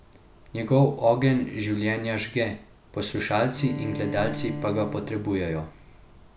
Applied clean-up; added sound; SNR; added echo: none; Bowed string instrument; 10 dB; none.